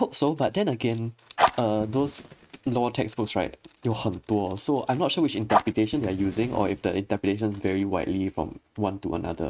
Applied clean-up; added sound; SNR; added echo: neural mask model RNNoise.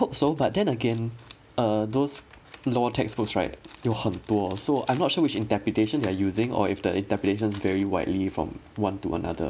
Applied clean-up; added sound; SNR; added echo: none; none; none; none.